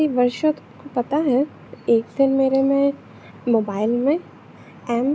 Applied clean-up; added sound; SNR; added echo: none; none; none; none.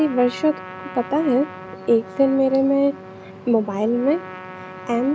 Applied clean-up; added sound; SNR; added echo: none; Trumpet; 16 dB; none.